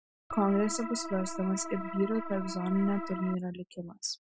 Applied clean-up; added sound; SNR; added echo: none; Organ; 7 dB; none.